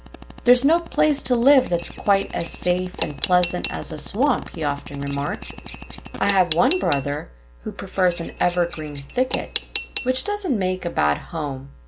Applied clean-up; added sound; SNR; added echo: none; Cutlery, silverware / Dishes, pots, and pans; 13 dB; none.